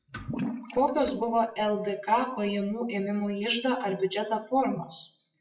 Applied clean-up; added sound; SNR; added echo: classical method WPE with log-MMSE.